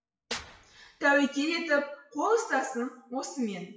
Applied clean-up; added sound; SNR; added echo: classical method WPE with log-MMSE.